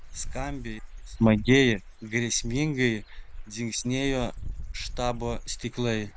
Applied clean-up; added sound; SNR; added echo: none; Bird / Dog; 9 dB; none.